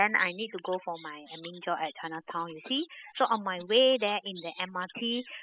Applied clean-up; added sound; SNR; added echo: classical method spectral subtraction.